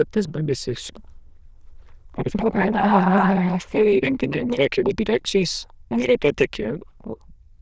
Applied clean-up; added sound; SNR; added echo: neural diffusion model UNIVERSE++.